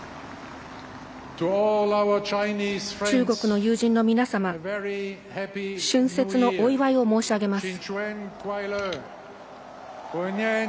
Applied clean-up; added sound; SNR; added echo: none; none; none; none.